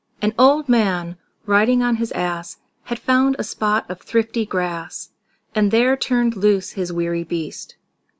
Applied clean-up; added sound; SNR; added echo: none; none; none; none.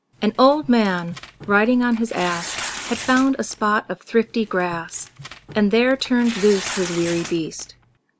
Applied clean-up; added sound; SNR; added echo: none; Tearing; 14 dB; none.